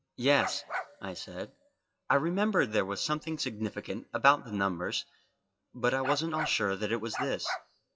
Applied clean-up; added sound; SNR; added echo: classical method WPE with log-MMSE.